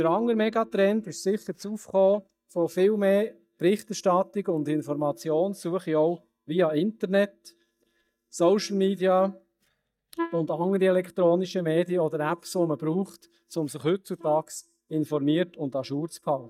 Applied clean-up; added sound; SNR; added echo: neural mask model DeepFilterNet 3.